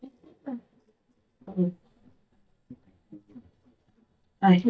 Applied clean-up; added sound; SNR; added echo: neural mask model DeepFilterNet 3.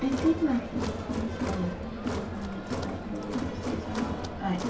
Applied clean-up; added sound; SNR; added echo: none; Crowd; 1 dB; reverberation time 0.2 s.